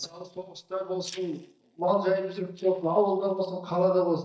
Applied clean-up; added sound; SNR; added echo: neural mask model DeepFilterNet 3.